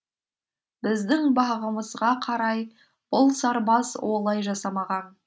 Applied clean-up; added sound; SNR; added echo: none; none; none; none.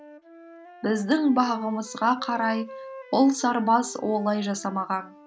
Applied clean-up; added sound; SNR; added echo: none; Wind instrument, woodwind instrument; 18 dB; none.